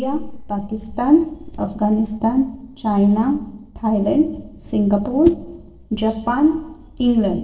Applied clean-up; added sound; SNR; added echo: neural separator model SepFormer DNS4.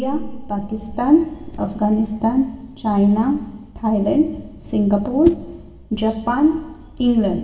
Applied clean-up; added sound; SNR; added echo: none; Whoosh, swoosh, swish; 13 dB; reverberation time 0.2 s.